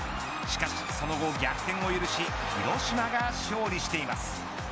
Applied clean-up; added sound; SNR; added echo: none; none; none; none.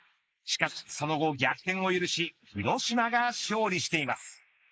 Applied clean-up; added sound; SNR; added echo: neural mask model Resemble Enhance denoiser.